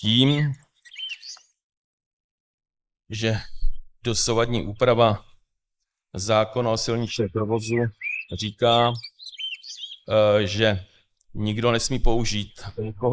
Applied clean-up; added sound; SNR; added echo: neural mask model Resemble Enhance denoiser.